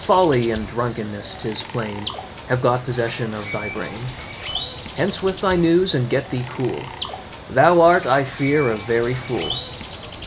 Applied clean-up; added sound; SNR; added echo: none; Bird; 12 dB; none.